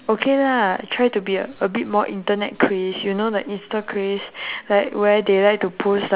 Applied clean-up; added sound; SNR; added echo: none; none; none; none.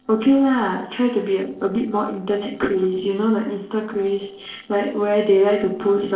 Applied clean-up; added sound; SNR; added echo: neural separator model SepFormer DNS4.